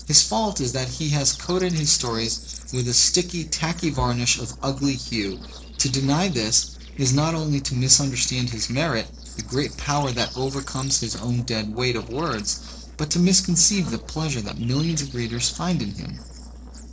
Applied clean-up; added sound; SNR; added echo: neural separator model SepFormer DNS4.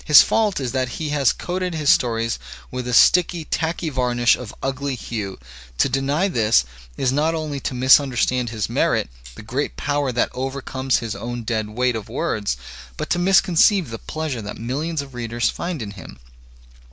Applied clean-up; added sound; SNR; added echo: none; none; none; none.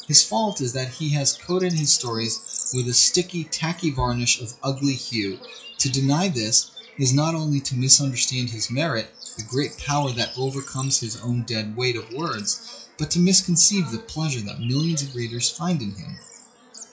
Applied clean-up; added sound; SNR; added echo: classical method WPE with log-MMSE.